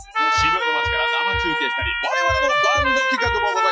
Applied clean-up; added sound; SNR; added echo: classical method Wiener filter.